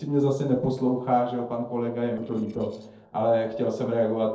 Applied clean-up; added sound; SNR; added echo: neural separator model SepFormer DNS4.